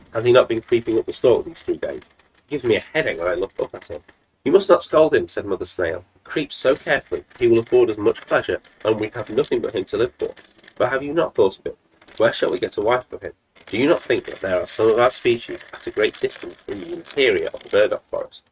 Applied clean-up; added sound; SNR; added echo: neural mask model RNNoise.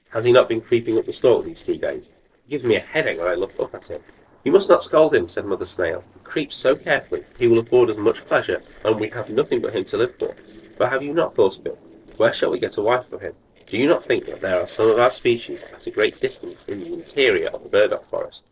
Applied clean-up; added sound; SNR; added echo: neural separator model SepFormer DNS4.